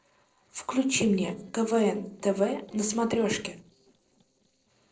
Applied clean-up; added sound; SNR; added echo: neural separator model SepFormer DNS4.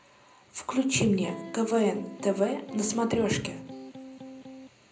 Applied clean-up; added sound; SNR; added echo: none; Electric guitar; 14 dB; reverberation time 0.5 s.